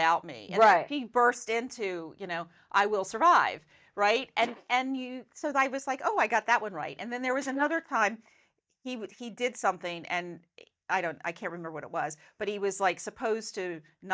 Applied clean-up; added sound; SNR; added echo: neural mask model DeepFilterNet 3.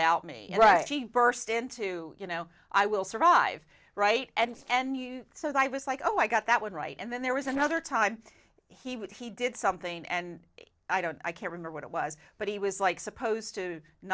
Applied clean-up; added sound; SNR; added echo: neural separator model SepFormer DNS4.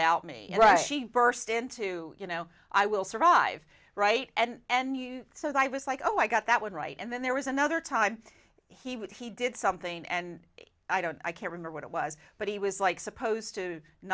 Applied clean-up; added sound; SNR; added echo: none; none; none; none.